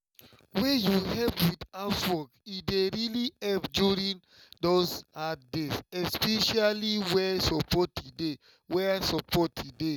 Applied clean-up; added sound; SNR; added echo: none; none; none; none.